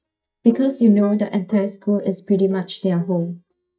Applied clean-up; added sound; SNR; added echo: neural mask model DeepFilterNet 3.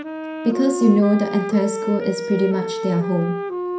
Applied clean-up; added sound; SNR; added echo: none; Wind instrument, woodwind instrument; 6 dB; reverberation time 0.5 s.